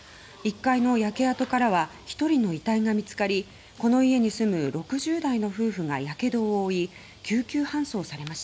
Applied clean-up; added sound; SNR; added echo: none; none; none; none.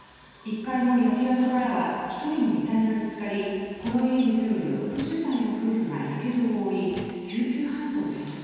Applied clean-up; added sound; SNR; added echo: none; Squeak; 18 dB; reverberation time 2.1 s.